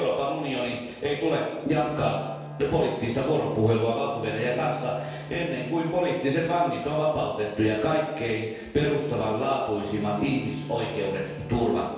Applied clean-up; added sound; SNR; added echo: none; Bowed string instrument; 14 dB; reverberation time 1.2 s.